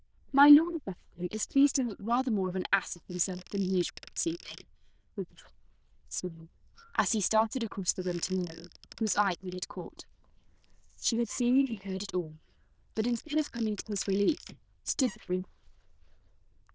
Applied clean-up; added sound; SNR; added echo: neural diffusion model UNIVERSE++.